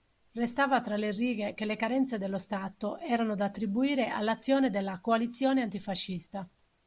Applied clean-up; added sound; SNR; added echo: none; none; none; none.